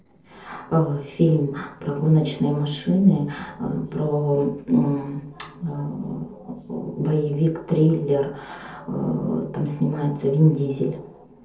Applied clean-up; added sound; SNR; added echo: neural separator model SepFormer DNS4.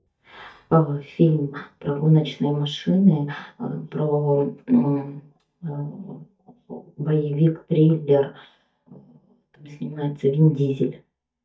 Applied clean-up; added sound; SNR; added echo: neural mask model DeepFilterNet 3.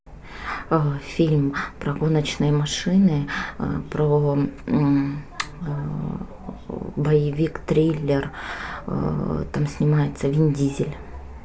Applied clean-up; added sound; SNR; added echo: none; none; none; none.